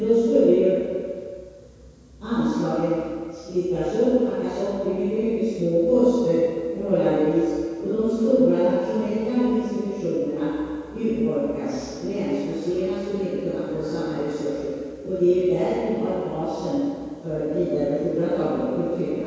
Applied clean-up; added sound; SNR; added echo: none; none; none; reverberation time 2.0 s.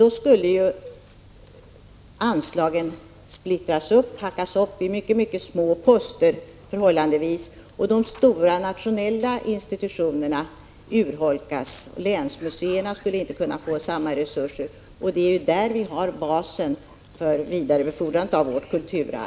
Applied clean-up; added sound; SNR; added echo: none; none; none; none.